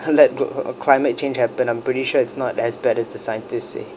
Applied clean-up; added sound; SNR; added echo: none; none; none; none.